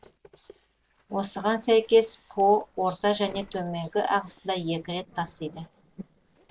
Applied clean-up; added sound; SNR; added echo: neural separator model SepFormer DNS4.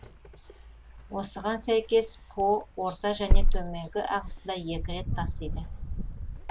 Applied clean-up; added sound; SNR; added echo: none; Wind; -3 dB; none.